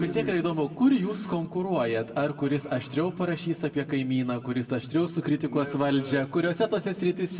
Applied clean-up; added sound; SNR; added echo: none; none; none; reverberation time 1.3 s.